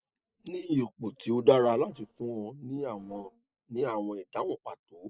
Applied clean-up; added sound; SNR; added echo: neural separator model SepFormer DNS4.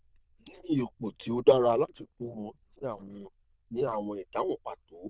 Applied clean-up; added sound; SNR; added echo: neural diffusion model UNIVERSE++.